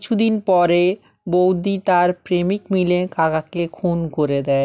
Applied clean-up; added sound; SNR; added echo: none; none; none; none.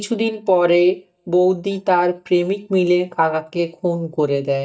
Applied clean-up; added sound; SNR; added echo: neural mask model DeepFilterNet 3.